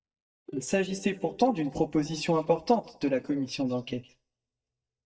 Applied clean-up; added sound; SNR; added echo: neural mask model DeepFilterNet 3.